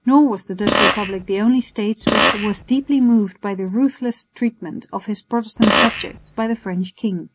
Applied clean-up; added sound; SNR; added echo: none; Fart; 1 dB; none.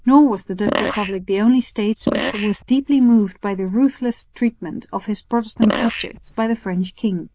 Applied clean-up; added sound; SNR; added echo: neural diffusion model UNIVERSE++.